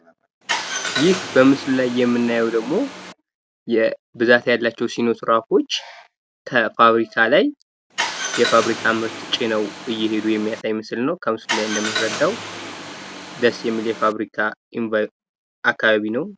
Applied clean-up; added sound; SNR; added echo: none; Car; 8 dB; none.